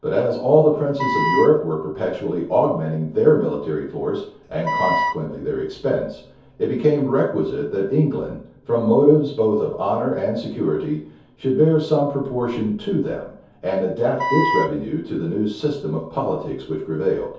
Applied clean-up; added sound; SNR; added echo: none; Wind instrument, woodwind instrument; 2 dB; reverberation time 0.6 s.